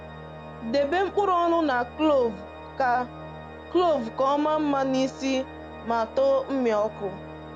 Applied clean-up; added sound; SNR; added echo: none; Organ; 14 dB; none.